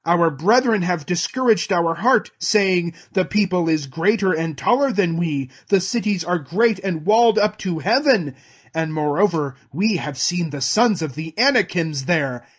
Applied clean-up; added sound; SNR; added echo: neural mask model Resemble Enhance denoiser.